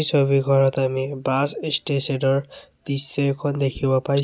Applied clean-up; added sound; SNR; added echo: none; none; none; none.